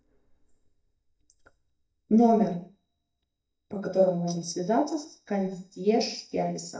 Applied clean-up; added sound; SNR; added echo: neural mask model DeepFilterNet 3.